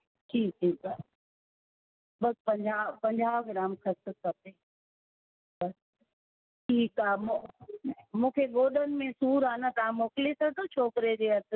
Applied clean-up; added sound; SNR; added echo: none; none; none; none.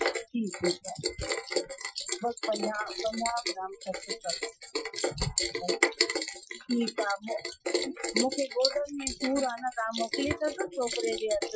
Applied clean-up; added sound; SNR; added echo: classical method Wiener filter.